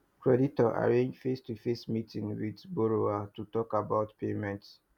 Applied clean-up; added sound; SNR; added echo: none; none; none; none.